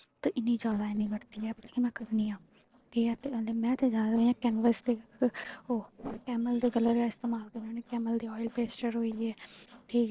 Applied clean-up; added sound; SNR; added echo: neural separator model SepFormer DNS4.